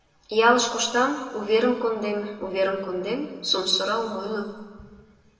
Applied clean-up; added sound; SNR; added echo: none; none; none; reverberation time 1.4 s.